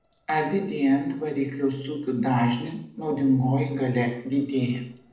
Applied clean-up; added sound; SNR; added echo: neural separator model SepFormer DNS4.